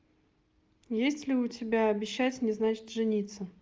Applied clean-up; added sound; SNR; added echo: none; none; none; none.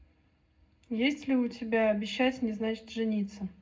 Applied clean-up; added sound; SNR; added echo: none; none; none; reverberation time 0.3 s.